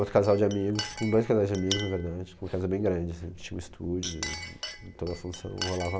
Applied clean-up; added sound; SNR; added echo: none; Chink, clink; 12 dB; none.